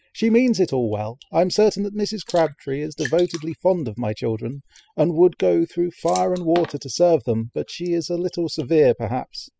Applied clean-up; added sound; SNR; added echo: classical method spectral subtraction.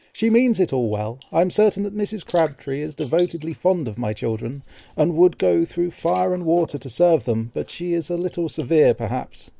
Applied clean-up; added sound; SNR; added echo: neural mask model Resemble Enhance denoiser.